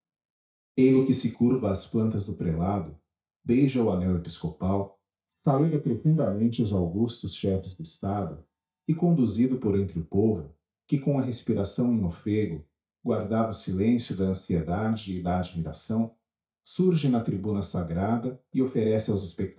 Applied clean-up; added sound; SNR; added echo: neural mask model DeepFilterNet 3.